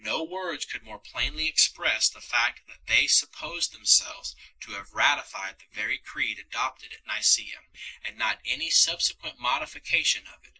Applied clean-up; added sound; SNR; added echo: neural mask model Resemble Enhance denoiser.